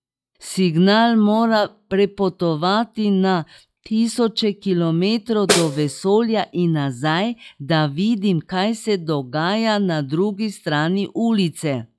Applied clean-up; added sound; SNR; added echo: classical method log-MMSE.